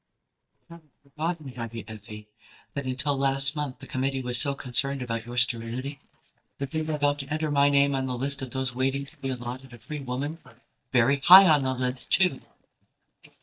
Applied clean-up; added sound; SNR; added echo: neural mask model DeepFilterNet 3.